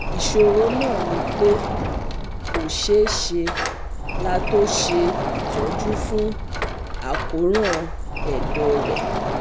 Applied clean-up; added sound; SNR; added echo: none; Door; 1 dB; none.